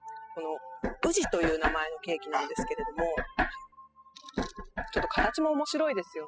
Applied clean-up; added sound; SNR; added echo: classical method spectral subtraction.